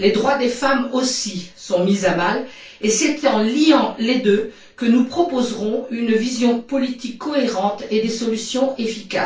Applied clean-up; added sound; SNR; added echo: none; none; none; reverberation time 0.2 s.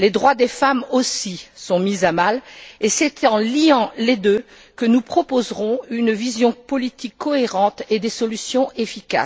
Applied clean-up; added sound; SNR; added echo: none; none; none; none.